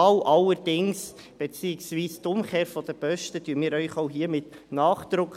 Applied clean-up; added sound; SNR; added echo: none; none; none; none.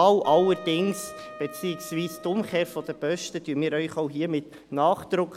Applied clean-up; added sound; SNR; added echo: none; Wind instrument, woodwind instrument; 17 dB; none.